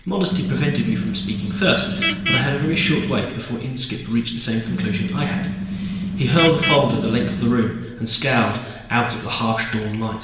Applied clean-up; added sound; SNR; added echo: none; Vehicle horn, car horn, honking; 3 dB; reverberation time 1.1 s.